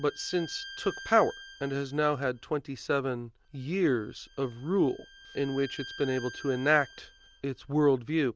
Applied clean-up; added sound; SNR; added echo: none; Bowed string instrument; 19 dB; none.